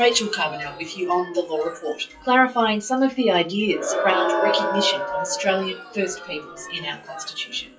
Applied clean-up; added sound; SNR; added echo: classical method WPE with log-MMSE.